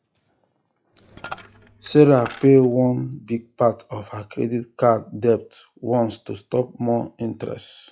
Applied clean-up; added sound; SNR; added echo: classical method log-MMSE.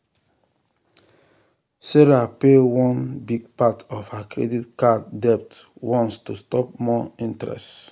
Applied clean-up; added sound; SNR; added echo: none; none; none; none.